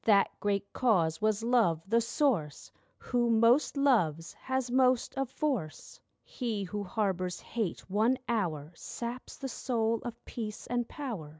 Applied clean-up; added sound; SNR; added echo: none; none; none; none.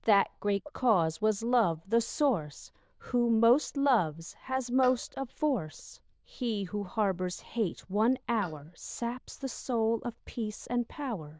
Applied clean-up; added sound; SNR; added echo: neural diffusion model UNIVERSE++.